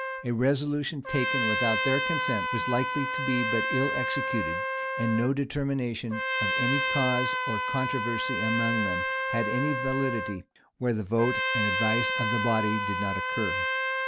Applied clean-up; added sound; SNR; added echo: none; Trumpet; 0 dB; none.